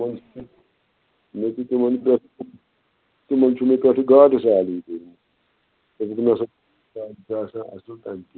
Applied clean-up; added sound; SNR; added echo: none; none; none; none.